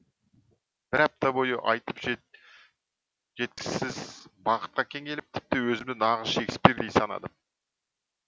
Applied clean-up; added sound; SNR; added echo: none; none; none; none.